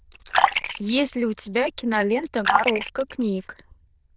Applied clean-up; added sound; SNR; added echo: neural diffusion model UNIVERSE++.